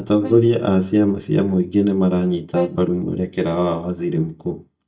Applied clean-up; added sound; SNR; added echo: neural mask model DeepFilterNet 3.